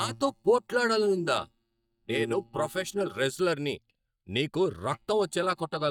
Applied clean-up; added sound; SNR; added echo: neural mask model DeepFilterNet 3.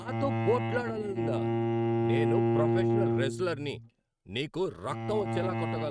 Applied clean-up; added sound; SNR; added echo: neural mask model RNNoise.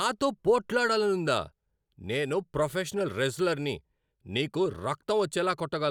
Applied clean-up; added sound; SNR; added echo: none; none; none; none.